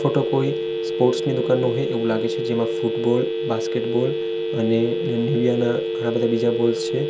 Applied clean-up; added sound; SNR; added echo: none; Telephone; 2 dB; none.